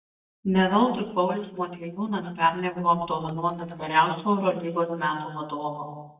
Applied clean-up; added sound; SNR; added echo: neural mask model DeepFilterNet 3.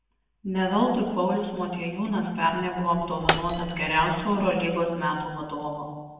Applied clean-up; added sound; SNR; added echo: none; Shatter; 3 dB; reverberation time 1.1 s.